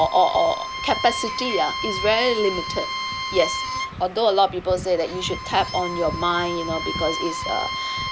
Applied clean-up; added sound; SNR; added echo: none; Bowed string instrument; 6 dB; none.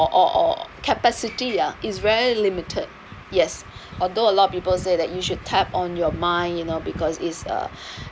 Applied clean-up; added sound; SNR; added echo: none; none; none; none.